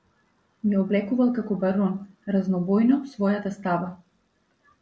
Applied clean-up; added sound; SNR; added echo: none; none; none; none.